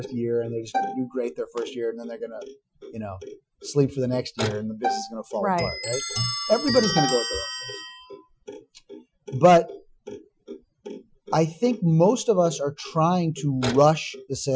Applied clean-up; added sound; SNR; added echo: classical method Wiener filter.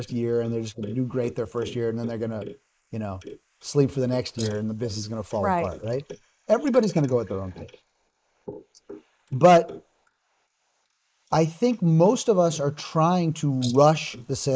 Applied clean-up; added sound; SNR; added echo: neural mask model Resemble Enhance denoiser.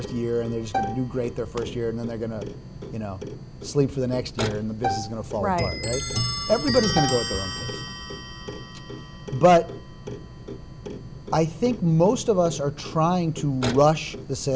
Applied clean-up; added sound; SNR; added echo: none; Clock + Bowed string instrument; 7 dB; none.